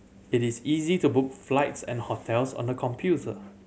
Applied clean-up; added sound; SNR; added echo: none; none; none; none.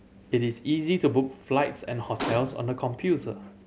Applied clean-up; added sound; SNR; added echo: none; Gunshot, gunfire; 9 dB; none.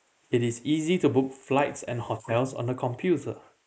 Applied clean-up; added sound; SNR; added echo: neural mask model Resemble Enhance denoiser.